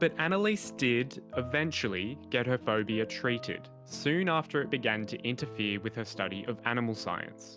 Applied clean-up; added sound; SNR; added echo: none; none; none; none.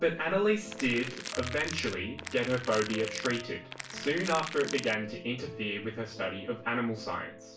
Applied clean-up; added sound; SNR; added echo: none; Crackle; 10 dB; reverberation time 0.3 s.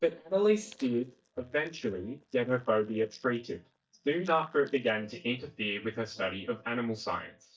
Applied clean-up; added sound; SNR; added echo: neural mask model DeepFilterNet 3.